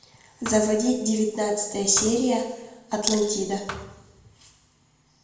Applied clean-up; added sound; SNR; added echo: none; Thump, thud; 17 dB; reverberation time 0.9 s.